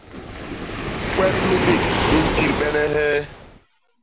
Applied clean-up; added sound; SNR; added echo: none; Waves, surf; 0 dB; none.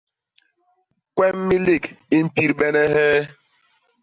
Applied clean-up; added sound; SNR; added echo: none; none; none; none.